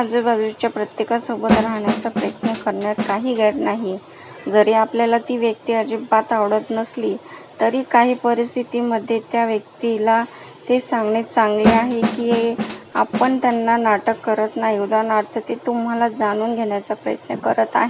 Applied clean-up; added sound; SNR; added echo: none; Snare drum; 3 dB; none.